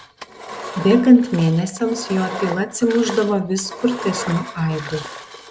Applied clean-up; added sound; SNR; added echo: none; Engine; 13 dB; none.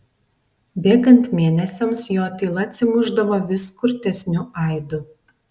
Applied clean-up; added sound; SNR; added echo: none; none; none; none.